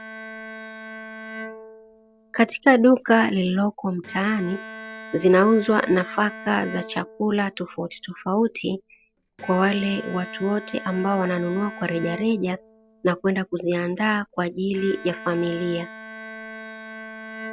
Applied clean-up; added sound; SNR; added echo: none; Bowed string instrument; 15 dB; none.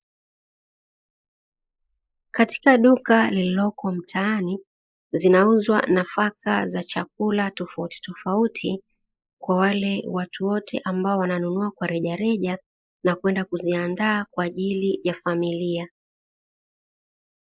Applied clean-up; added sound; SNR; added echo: neural mask model Resemble Enhance denoiser.